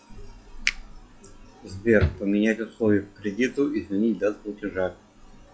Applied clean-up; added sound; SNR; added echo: classical method log-MMSE.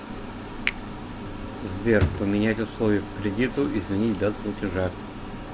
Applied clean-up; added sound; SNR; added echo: none; Drawer open or close + Finger snapping; 10 dB; none.